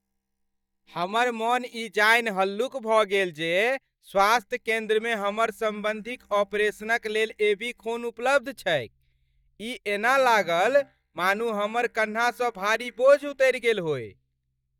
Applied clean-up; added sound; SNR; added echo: neural mask model DeepFilterNet 3.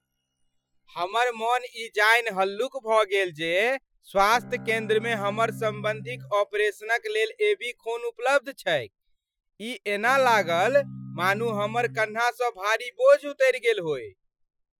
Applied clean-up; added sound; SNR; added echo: classical method Wiener filter.